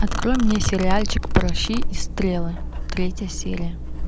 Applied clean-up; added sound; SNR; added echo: none; Domestic sounds, home sounds; -1 dB; none.